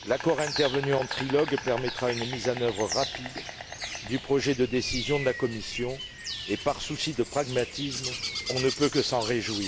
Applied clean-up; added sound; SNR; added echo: none; Insect; 8 dB; none.